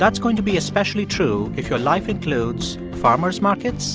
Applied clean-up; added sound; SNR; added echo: none; none; none; none.